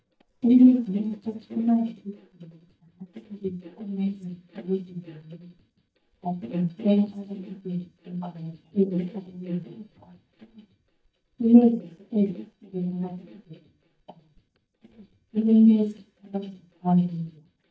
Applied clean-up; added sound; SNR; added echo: neural mask model DeepFilterNet 3.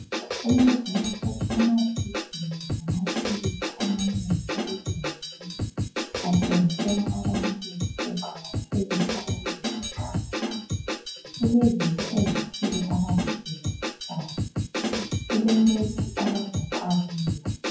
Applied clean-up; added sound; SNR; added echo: classical method WPE with log-MMSE.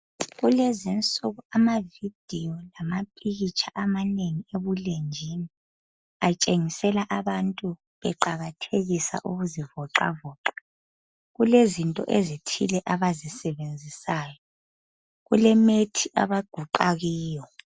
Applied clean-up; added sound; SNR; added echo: none; none; none; none.